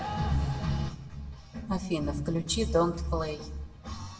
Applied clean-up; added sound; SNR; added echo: none; none; none; reverberation time 0.6 s.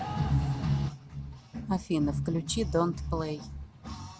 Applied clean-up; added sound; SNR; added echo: none; none; none; none.